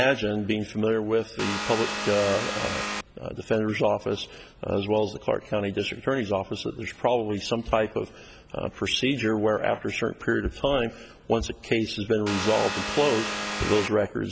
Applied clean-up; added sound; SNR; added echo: none; Vehicle; 4 dB; none.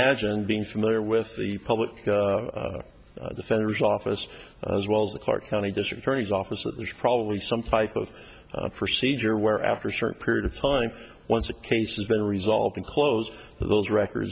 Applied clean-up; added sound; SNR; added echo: none; none; none; none.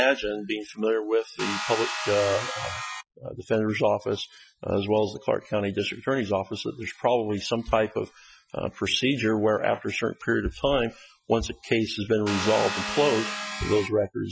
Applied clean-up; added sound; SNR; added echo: classical method Wiener filter.